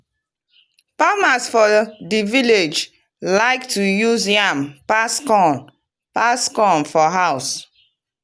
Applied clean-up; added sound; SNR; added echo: none; none; none; none.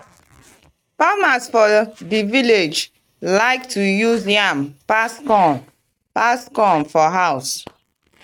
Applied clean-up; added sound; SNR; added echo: neural mask model RNNoise.